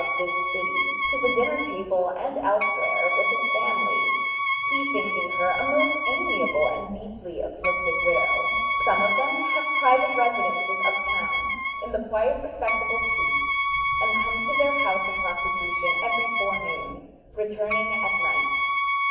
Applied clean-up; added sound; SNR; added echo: none; Wind instrument, woodwind instrument; -3 dB; reverberation time 1.2 s.